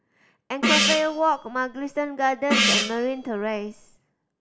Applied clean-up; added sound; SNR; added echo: none; Gong; -1 dB; none.